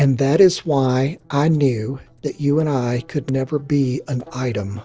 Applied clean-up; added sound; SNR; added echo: neural separator model SepFormer DNS4.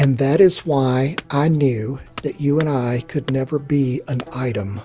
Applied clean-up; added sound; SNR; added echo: none; Wood / Domestic sounds, home sounds; 20 dB; none.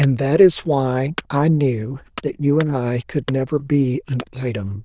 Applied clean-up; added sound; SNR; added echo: neural diffusion model UNIVERSE++.